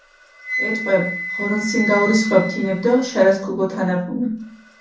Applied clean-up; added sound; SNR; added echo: none; Wind instrument, woodwind instrument; 9 dB; reverberation time 0.6 s.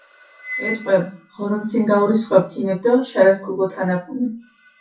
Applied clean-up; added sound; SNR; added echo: classical method WPE with log-MMSE.